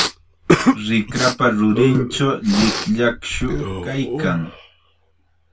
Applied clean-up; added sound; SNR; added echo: none; Respiratory sounds; 2 dB; reverberation time 0.1 s.